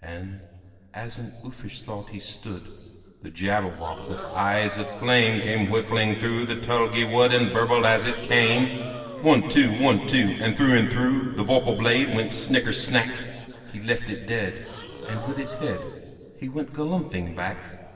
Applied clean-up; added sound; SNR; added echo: neural separator model SepFormer DNS4.